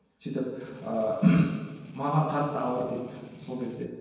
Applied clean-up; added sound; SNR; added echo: none; Strum; 18 dB; reverberation time 1.2 s.